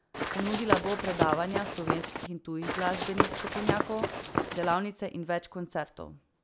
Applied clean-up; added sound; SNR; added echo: none; Run; -2 dB; none.